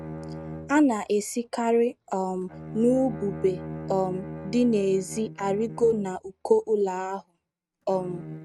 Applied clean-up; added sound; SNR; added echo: neural mask model RNNoise.